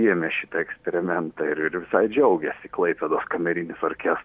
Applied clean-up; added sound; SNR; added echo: none; none; none; none.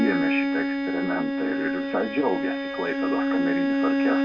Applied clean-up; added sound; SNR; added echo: none; Bowed string instrument; -4 dB; reverberation time 0.1 s.